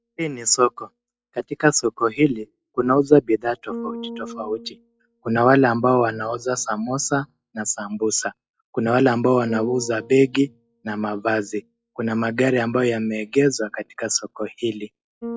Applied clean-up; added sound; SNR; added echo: classical method log-MMSE.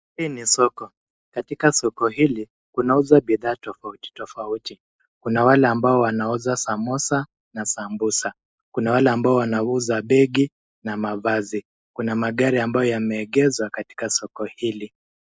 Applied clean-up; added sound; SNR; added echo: neural mask model Resemble Enhance denoiser.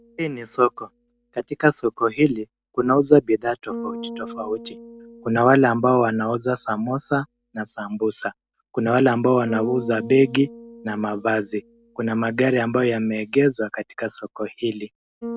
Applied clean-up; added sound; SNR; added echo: none; Bass guitar; 18 dB; none.